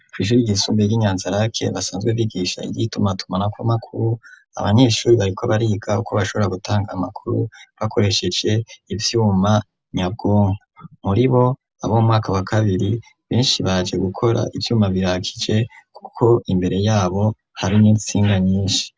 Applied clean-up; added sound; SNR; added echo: none; none; none; none.